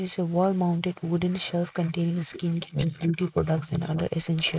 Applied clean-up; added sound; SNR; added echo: neural mask model Resemble Enhance denoiser.